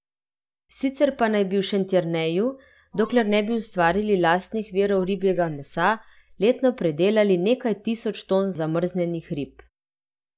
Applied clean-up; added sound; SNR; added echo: neural mask model DeepFilterNet 3.